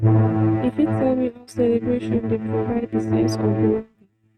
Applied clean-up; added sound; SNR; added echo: neural mask model RNNoise.